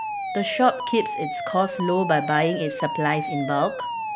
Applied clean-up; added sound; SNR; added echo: none; Alarm; 6 dB; none.